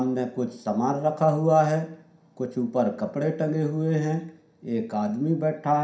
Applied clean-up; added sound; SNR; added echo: none; none; none; reverberation time 0.5 s.